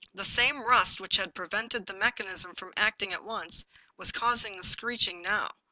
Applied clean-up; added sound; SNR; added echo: none; none; none; none.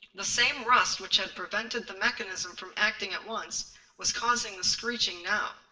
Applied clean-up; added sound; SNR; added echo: none; none; none; reverberation time 0.7 s.